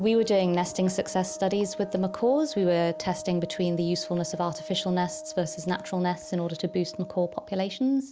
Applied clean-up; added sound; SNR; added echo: none; Wind instrument, woodwind instrument; 14 dB; none.